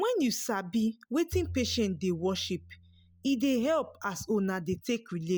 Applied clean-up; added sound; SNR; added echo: none; Bowed string instrument; 14 dB; none.